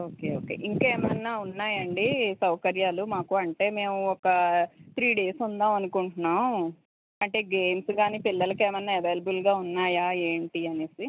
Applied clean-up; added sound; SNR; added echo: none; none; none; none.